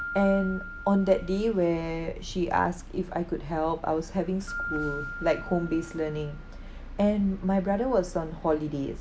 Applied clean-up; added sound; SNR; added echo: none; Keyboard (musical); 15 dB; none.